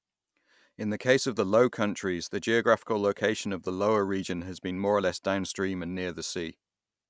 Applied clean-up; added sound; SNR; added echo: none; none; none; none.